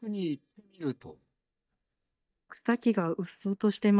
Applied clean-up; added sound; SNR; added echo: neural mask model DeepFilterNet 3.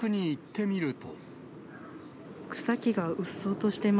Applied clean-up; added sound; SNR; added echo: none; none; none; none.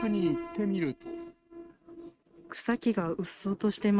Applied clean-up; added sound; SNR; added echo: neural mask model RNNoise.